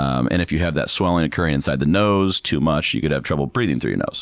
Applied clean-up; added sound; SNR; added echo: none; none; none; none.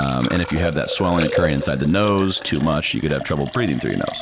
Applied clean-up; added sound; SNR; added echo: none; Liquid; 8 dB; none.